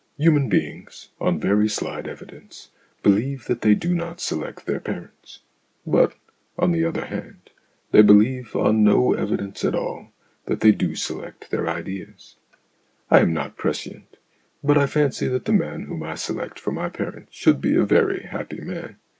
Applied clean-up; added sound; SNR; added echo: none; none; none; none.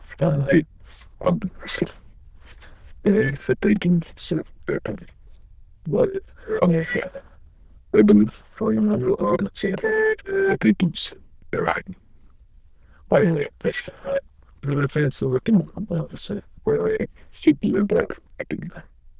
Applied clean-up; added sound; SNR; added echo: neural diffusion model UNIVERSE++.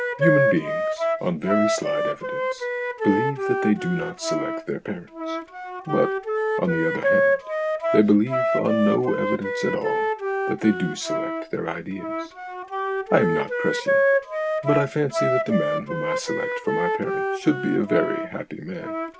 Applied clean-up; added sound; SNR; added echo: none; Wind instrument, woodwind instrument; -1 dB; none.